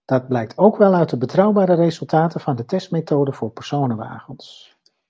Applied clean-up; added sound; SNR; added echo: none; none; none; none.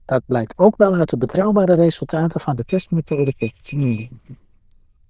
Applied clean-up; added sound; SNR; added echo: neural diffusion model UNIVERSE++.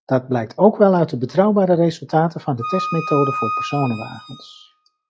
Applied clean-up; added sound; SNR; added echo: classical method log-MMSE.